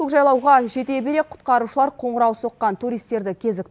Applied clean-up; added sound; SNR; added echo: none; none; none; none.